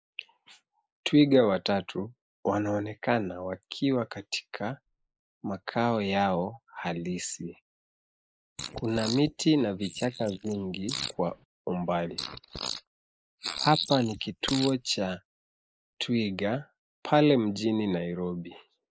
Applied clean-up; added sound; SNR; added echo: neural mask model Resemble Enhance denoiser.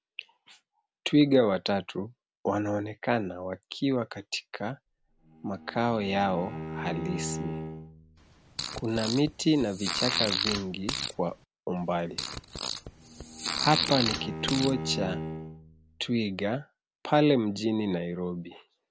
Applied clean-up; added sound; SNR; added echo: none; Fart + Bowed string instrument; 5 dB; none.